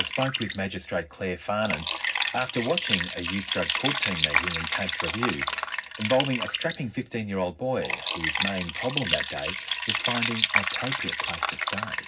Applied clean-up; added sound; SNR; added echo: none; Liquid; -3 dB; reverberation time 0.4 s.